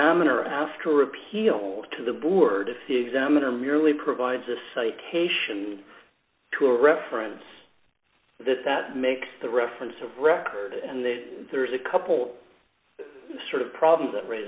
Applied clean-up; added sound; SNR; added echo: none; none; none; none.